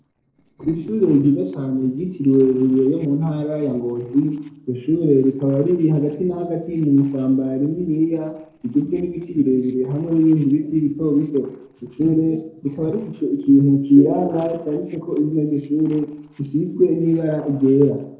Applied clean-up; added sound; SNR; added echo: neural separator model SepFormer DNS4.